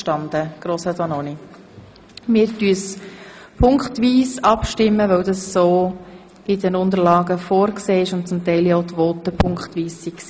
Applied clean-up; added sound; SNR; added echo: none; none; none; none.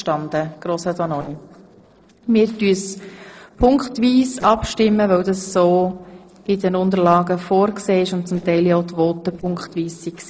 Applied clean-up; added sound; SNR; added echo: neural separator model SepFormer DNS4.